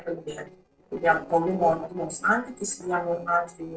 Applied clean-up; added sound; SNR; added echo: neural separator model SepFormer DNS4.